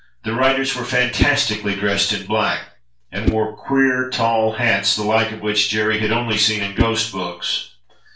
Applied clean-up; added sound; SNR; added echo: none; Whoosh, swoosh, swish; 9 dB; reverberation time 0.3 s.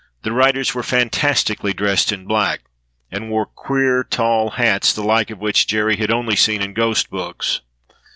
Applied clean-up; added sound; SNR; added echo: none; none; none; none.